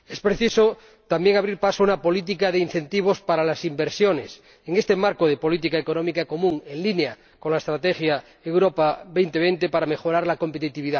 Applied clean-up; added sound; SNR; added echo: none; none; none; none.